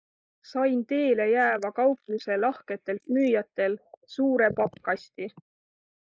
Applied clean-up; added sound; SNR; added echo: neural mask model Resemble Enhance denoiser.